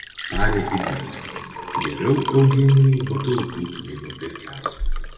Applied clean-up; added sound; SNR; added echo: none; Liquid; 6 dB; reverberation time 2.1 s.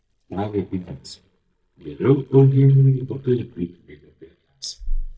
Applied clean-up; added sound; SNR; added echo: neural mask model DeepFilterNet 3.